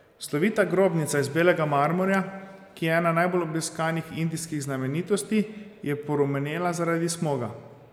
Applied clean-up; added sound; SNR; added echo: none; none; none; none.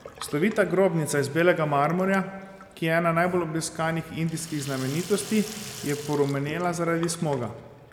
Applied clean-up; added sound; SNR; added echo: none; Sink (filling or washing); 18 dB; none.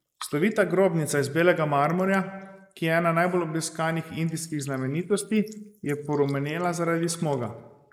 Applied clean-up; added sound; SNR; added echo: neural mask model Resemble Enhance denoiser.